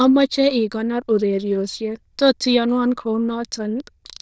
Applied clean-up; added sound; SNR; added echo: neural diffusion model UNIVERSE++.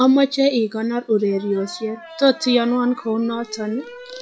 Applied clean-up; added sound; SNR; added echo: classical method log-MMSE.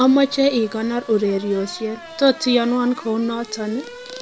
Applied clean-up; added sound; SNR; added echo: none; Race car, auto racing / Accelerating, revving, vroom; 18 dB; none.